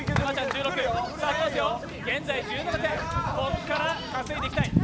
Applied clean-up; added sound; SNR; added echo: none; Wind / Boat, Water vehicle; 4 dB; none.